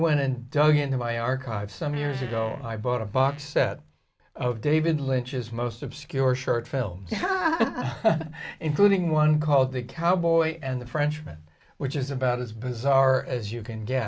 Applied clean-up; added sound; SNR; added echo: none; Fart; 20 dB; none.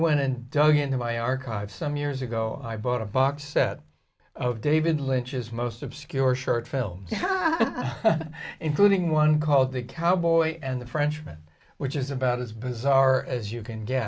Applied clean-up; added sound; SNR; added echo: none; none; none; none.